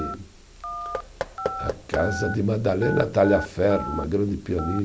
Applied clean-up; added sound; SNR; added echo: none; Telephone + Knock / Wood; 9 dB; none.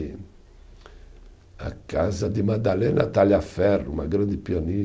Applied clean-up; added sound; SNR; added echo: none; none; none; none.